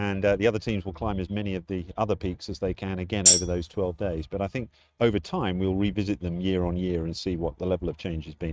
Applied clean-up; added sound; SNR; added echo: neural mask model RNNoise.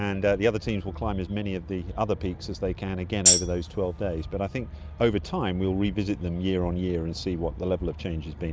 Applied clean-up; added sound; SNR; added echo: none; Tambourine; -4 dB; none.